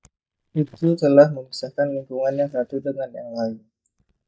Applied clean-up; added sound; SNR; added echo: neural mask model DeepFilterNet 3.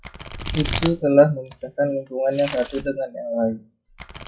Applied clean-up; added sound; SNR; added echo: classical method log-MMSE.